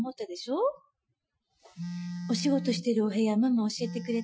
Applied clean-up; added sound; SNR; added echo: classical method Wiener filter.